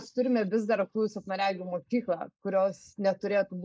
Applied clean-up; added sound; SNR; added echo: neural mask model Resemble Enhance denoiser.